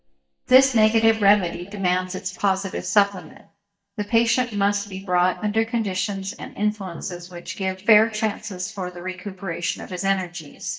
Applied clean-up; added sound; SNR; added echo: neural mask model DeepFilterNet 3.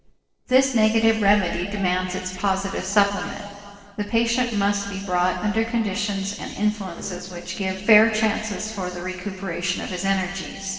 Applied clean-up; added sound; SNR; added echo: neural separator model SepFormer DNS4.